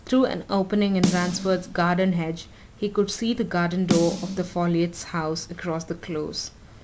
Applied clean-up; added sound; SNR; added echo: none; Snare drum; 7 dB; none.